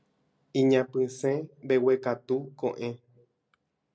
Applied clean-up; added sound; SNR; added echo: none; none; none; none.